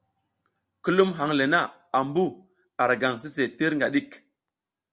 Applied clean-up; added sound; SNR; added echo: none; none; none; none.